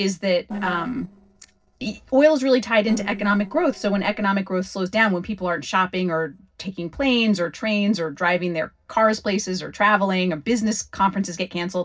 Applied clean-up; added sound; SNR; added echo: neural separator model SepFormer DNS4.